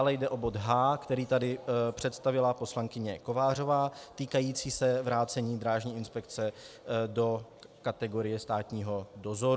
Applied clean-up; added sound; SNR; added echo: none; none; none; none.